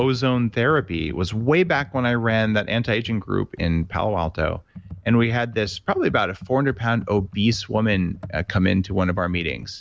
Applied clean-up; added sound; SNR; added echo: none; Computer keyboard; 18 dB; none.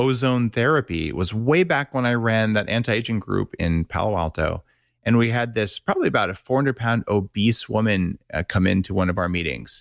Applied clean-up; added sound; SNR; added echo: none; none; none; none.